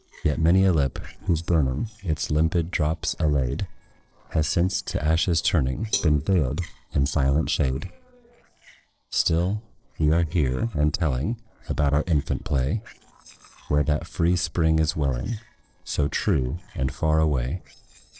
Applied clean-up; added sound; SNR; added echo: neural separator model SepFormer DNS4.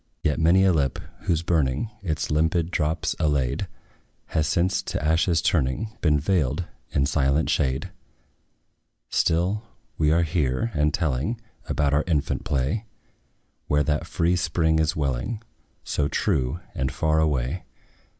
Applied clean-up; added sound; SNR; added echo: none; none; none; none.